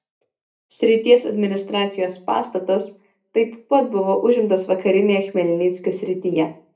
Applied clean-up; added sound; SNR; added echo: none; none; none; reverberation time 0.3 s.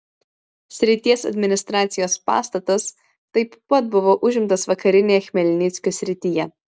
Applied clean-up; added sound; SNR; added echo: none; none; none; none.